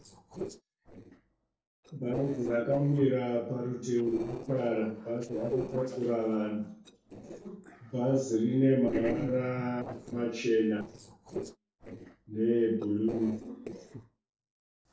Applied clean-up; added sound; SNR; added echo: neural separator model SepFormer DNS4.